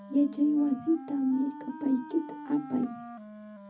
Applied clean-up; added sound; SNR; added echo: none; Wind instrument, woodwind instrument; 14 dB; reverberation time 0.4 s.